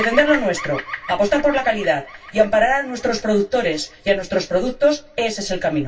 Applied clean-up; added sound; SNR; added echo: none; Bird vocalization, bird call, bird song; 14 dB; reverberation time 0.1 s.